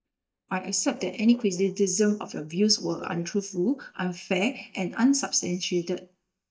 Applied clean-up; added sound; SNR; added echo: neural mask model DeepFilterNet 3.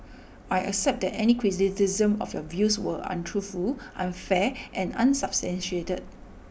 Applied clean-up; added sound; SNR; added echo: none; none; none; none.